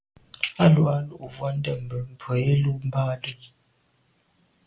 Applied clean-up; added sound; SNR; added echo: none; none; none; none.